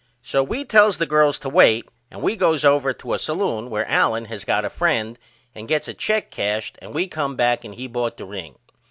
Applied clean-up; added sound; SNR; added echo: none; none; none; none.